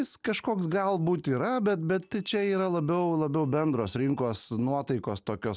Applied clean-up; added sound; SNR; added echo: neural separator model SepFormer DNS4.